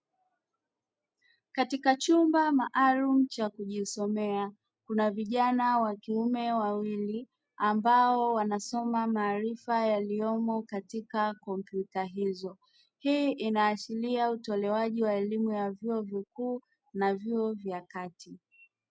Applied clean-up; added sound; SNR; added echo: none; none; none; none.